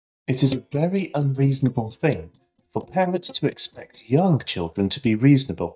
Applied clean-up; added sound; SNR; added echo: neural mask model DeepFilterNet 3.